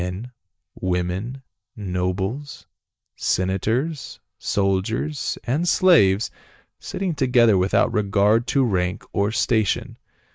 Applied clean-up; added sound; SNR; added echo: neural mask model Resemble Enhance denoiser.